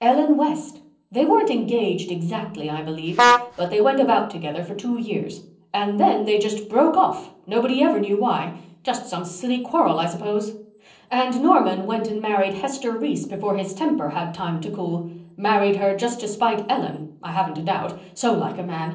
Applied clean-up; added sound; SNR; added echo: neural separator model SepFormer DNS4.